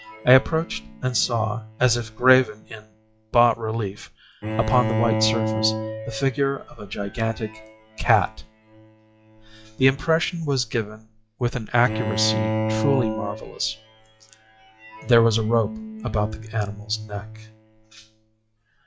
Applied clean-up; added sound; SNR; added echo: classical method log-MMSE.